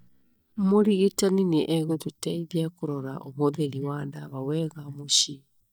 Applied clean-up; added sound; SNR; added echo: neural mask model DeepFilterNet 3.